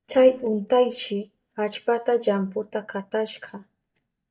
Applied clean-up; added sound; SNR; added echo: neural mask model DeepFilterNet 3.